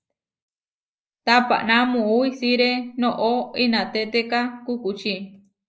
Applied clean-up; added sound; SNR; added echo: neural mask model Resemble Enhance denoiser.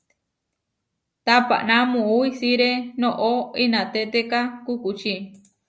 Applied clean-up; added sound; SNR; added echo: none; none; none; none.